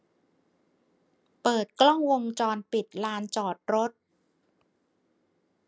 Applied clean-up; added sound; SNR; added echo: none; none; none; none.